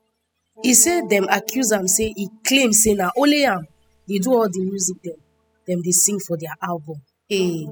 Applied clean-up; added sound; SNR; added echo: classical method spectral subtraction.